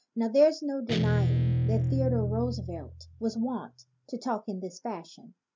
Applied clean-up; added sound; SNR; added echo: none; Guitar; -1 dB; none.